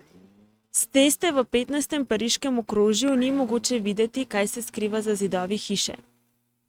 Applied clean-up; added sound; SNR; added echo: neural mask model RNNoise.